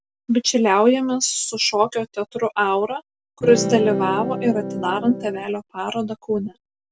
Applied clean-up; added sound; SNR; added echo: none; Electric guitar / Strum; 5 dB; none.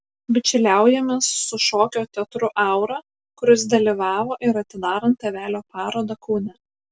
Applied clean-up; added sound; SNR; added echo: none; none; none; none.